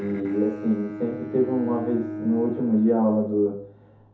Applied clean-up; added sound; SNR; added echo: none; Bowed string instrument; 11 dB; reverberation time 0.5 s.